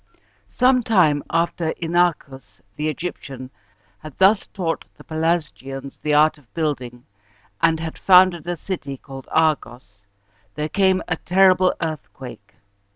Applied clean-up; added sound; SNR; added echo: none; none; none; none.